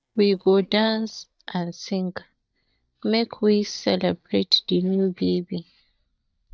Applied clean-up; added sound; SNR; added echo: neural mask model DeepFilterNet 3.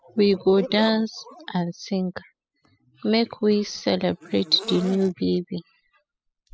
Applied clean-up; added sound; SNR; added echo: classical method spectral subtraction.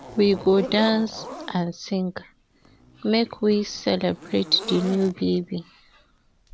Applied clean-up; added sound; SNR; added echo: none; Zipper (clothing); 15 dB; none.